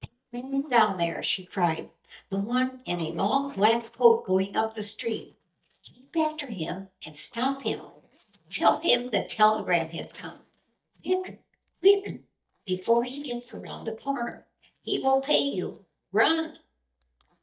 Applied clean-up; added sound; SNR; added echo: neural mask model DeepFilterNet 3.